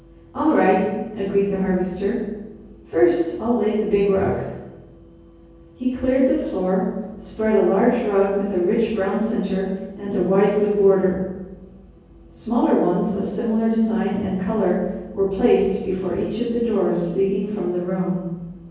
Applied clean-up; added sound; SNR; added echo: none; none; none; reverberation time 1.3 s.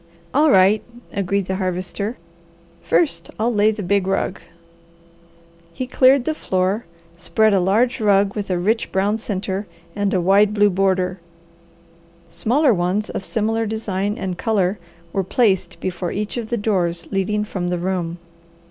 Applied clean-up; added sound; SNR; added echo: none; none; none; none.